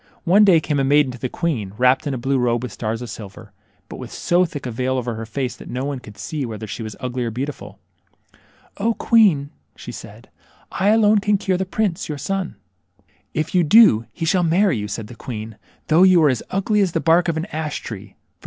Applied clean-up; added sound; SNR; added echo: none; none; none; none.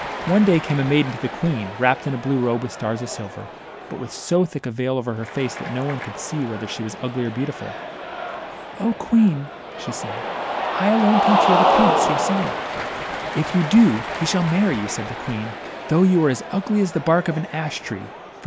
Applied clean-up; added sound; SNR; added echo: none; Cheering; 4 dB; none.